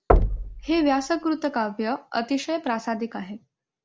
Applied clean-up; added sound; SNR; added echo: none; Knock; 0 dB; none.